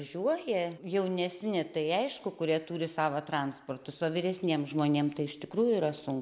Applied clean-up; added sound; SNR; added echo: none; none; none; none.